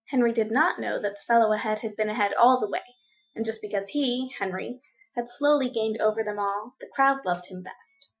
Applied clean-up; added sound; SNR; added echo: classical method Wiener filter.